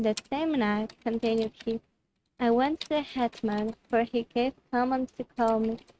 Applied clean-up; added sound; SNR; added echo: neural mask model RNNoise.